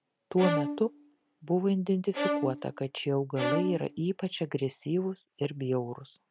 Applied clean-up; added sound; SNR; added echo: none; Bowed string instrument; 4 dB; none.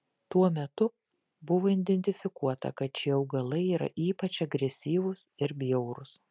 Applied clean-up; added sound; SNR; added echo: none; none; none; none.